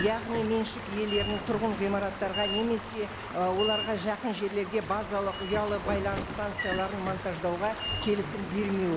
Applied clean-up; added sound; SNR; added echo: none; Sliding door / Train + Stream; 6 dB; none.